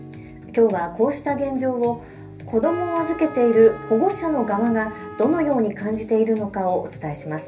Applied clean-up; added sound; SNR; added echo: none; Trumpet; 15 dB; reverberation time 0.3 s.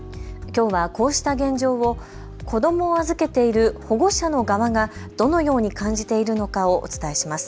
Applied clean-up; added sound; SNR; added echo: none; none; none; none.